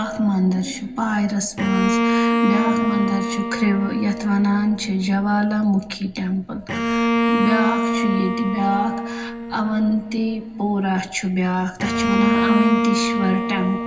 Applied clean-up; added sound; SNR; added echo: none; Bowed string instrument; 2 dB; reverberation time 0.4 s.